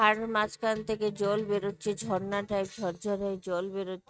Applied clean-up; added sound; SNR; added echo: neural mask model RNNoise.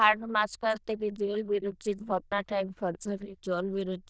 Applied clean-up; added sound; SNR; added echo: neural diffusion model UNIVERSE++.